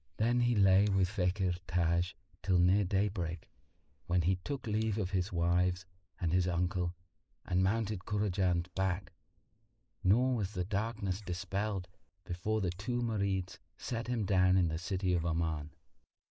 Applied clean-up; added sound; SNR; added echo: neural mask model Resemble Enhance denoiser.